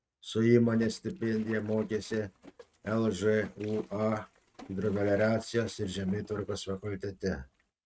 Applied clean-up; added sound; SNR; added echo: neural mask model RNNoise.